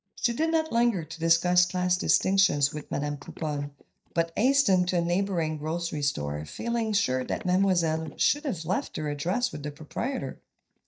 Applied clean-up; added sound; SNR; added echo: neural mask model DeepFilterNet 3.